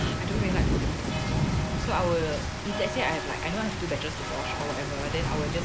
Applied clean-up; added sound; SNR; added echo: none; Rain; -3 dB; none.